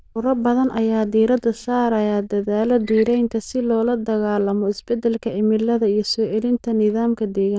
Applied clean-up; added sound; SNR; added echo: neural diffusion model UNIVERSE++.